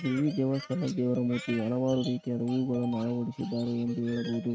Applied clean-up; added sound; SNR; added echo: neural mask model RNNoise.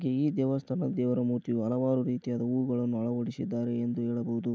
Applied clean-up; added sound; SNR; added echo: none; none; none; none.